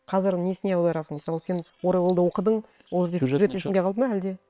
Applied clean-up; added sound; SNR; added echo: neural separator model SepFormer WHAM!.